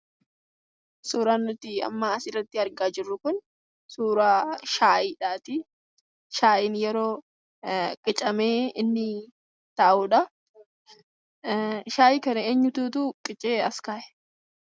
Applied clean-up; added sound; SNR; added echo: none; none; none; none.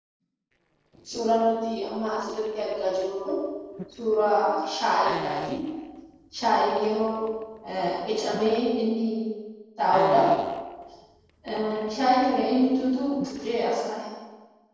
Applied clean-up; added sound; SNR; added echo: neural separator model SepFormer DNS4.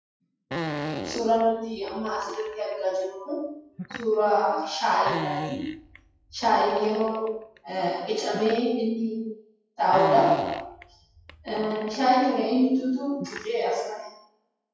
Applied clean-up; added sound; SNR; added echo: classical method WPE with log-MMSE.